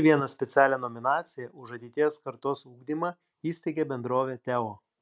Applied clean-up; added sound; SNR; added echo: none; none; none; none.